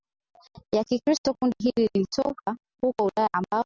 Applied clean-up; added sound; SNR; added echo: none; none; none; none.